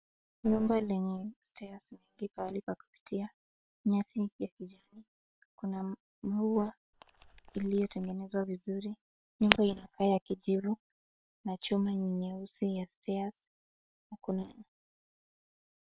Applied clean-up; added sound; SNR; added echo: neural separator model SepFormer WHAM!.